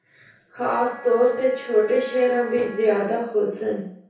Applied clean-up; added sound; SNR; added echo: none; Wind instrument, woodwind instrument; 18 dB; reverberation time 0.6 s.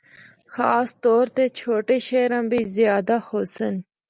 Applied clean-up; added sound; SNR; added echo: none; none; none; none.